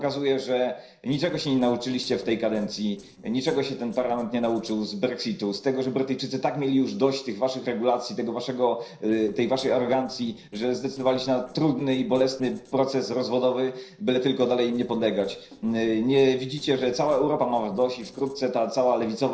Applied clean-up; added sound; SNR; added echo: neural separator model SepFormer DNS4.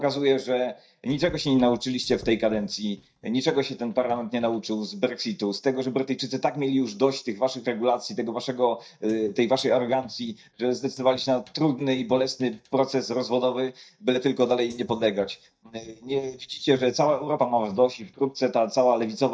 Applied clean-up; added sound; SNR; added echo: neural mask model DeepFilterNet 3.